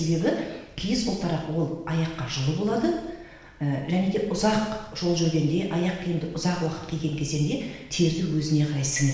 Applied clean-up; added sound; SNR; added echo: none; none; none; reverberation time 0.9 s.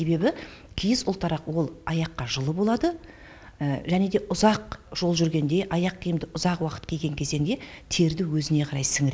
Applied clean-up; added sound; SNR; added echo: none; none; none; none.